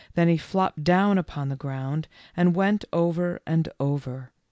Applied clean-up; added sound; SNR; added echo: none; none; none; none.